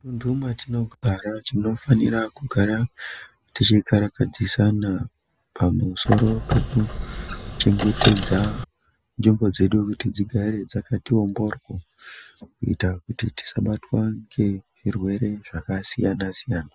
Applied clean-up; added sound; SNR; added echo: none; Squeak; 3 dB; none.